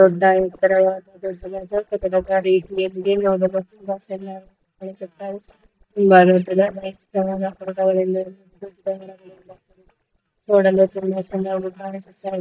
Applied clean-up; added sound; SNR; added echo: neural mask model DeepFilterNet 3.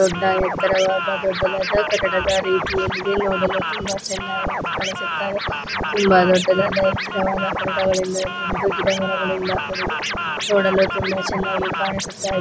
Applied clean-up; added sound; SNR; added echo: none; Scratching (performance technique); 4 dB; none.